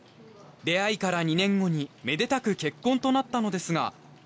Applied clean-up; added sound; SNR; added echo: none; none; none; none.